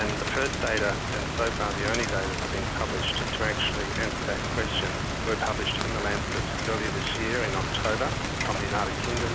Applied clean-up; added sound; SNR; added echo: none; Rain; -2 dB; none.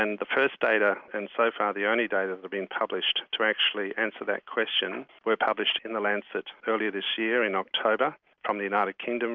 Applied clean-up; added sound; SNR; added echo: none; none; none; none.